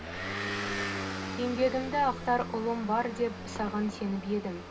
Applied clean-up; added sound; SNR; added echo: none; Motor vehicle (road) / Engine; 6 dB; reverberation time 0.2 s.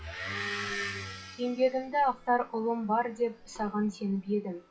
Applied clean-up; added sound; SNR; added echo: classical method WPE with log-MMSE.